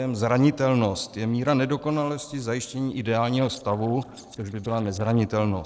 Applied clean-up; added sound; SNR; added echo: neural separator model SepFormer DNS4.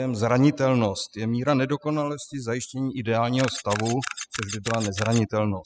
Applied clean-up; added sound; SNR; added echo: classical method spectral subtraction.